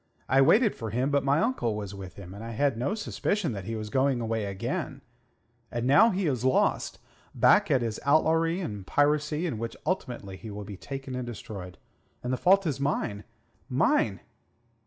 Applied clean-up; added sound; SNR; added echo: none; none; none; none.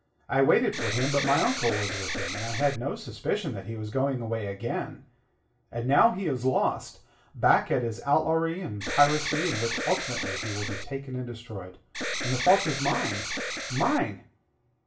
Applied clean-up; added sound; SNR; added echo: none; Alarm; 4 dB; reverberation time 0.3 s.